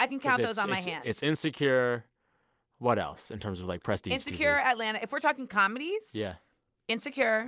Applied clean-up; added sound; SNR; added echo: none; none; none; none.